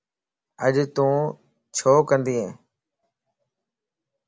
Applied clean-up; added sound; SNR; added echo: none; none; none; none.